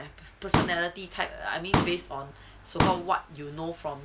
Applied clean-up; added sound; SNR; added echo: none; Explosion; -3 dB; none.